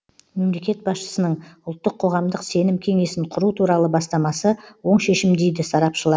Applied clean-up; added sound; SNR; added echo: none; none; none; none.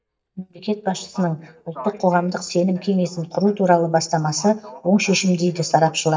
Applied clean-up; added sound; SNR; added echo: neural mask model DeepFilterNet 3.